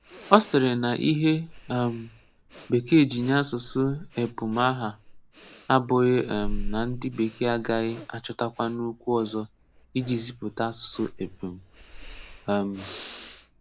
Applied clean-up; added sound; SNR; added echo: none; Breathing; 13 dB; none.